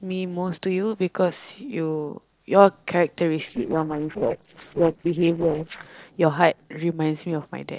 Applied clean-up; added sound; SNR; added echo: neural separator model SepFormer DNS4.